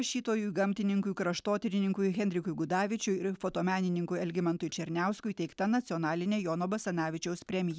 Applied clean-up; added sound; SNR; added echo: none; none; none; none.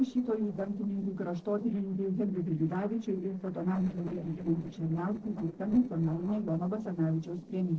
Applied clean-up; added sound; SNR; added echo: neural separator model SepFormer DNS4.